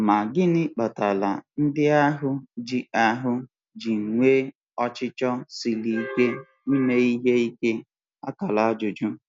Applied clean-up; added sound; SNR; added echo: none; none; none; none.